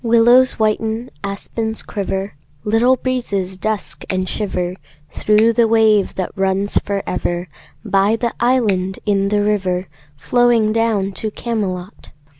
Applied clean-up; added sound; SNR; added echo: none; Finger snapping; 14 dB; none.